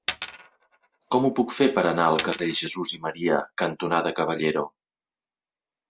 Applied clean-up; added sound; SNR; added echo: none; Coin (dropping); 10 dB; none.